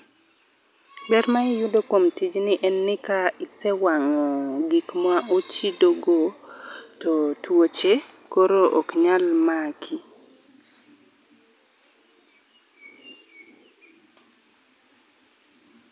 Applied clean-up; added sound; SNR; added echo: none; none; none; none.